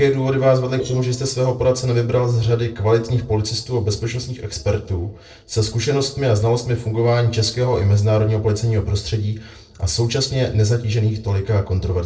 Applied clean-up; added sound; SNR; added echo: neural separator model SepFormer DNS4.